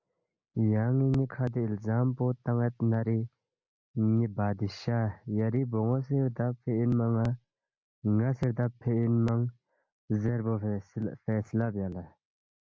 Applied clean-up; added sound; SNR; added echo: none; none; none; none.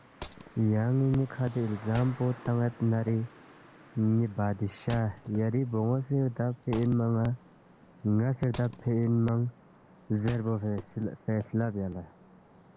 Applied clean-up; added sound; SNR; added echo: none; Traffic noise, roadway noise + Wood; 19 dB; none.